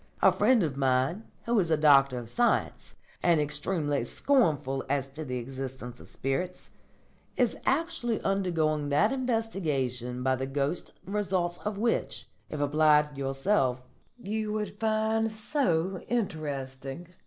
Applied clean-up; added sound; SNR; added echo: none; none; none; none.